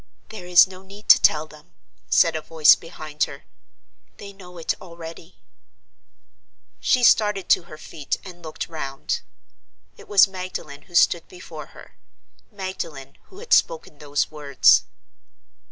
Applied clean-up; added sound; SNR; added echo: none; none; none; none.